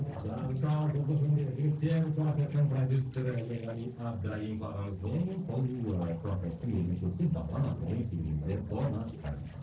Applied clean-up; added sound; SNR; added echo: neural separator model SepFormer DNS4.